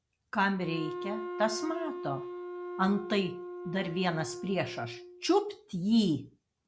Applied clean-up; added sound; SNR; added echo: none; Wind instrument, woodwind instrument; 9 dB; none.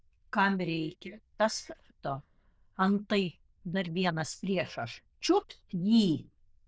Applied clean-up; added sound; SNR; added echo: neural diffusion model UNIVERSE++.